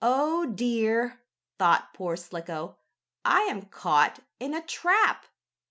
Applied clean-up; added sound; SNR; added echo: none; none; none; none.